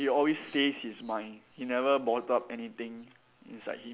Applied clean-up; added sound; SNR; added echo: none; none; none; none.